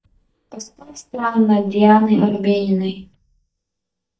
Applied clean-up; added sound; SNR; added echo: neural mask model DeepFilterNet 3.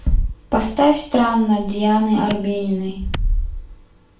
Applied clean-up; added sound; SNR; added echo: none; Clapping; 14 dB; reverberation time 0.4 s.